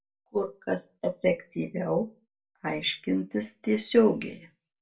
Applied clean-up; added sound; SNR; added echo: none; none; none; reverberation time 0.2 s.